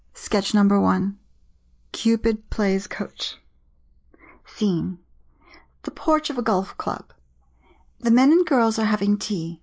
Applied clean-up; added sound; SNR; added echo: neural mask model Resemble Enhance denoiser.